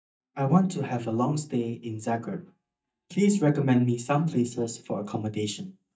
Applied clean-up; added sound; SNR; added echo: neural mask model DeepFilterNet 3.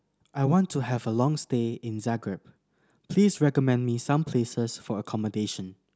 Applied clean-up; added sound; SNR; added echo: none; none; none; none.